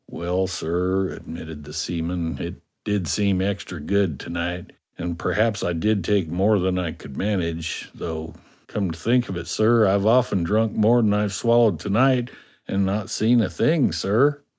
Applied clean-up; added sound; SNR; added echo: none; none; none; none.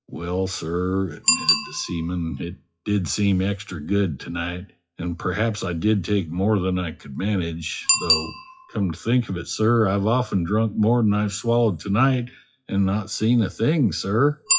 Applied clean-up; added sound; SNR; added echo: classical method WPE with log-MMSE.